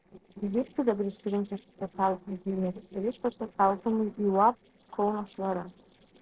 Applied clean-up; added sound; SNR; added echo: neural separator model SepFormer DNS4.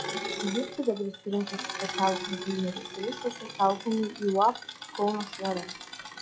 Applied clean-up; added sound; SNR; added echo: classical method log-MMSE.